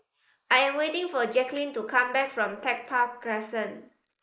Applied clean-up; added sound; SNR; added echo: neural mask model Resemble Enhance denoiser.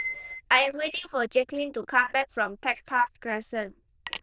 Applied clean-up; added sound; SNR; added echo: neural diffusion model UNIVERSE++.